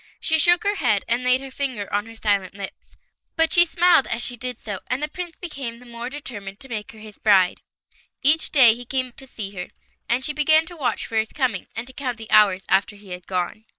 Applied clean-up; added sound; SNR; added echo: neural mask model Resemble Enhance denoiser.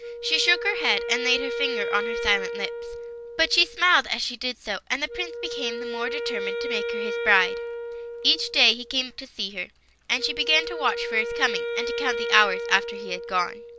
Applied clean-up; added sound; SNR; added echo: none; Wind instrument, woodwind instrument; 6 dB; none.